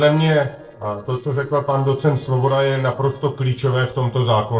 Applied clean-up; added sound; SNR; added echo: neural separator model SepFormer DNS4.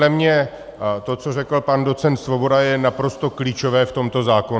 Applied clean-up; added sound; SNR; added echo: none; none; none; none.